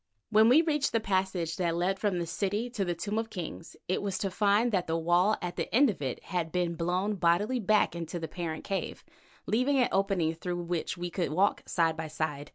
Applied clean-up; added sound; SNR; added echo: none; none; none; none.